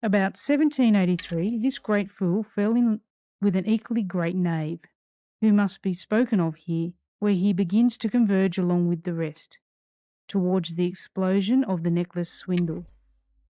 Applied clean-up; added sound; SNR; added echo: neural mask model DeepFilterNet 3.